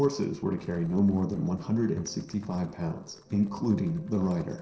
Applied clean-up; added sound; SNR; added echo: neural separator model SepFormer DNS4.